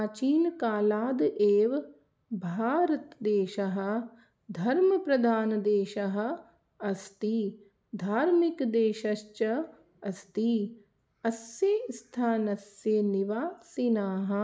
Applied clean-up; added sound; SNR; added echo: none; none; none; none.